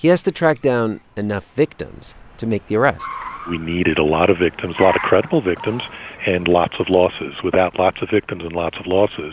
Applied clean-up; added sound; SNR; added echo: none; Car; 17 dB; none.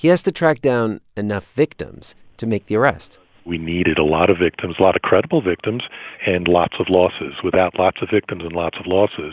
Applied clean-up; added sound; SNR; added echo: none; none; none; none.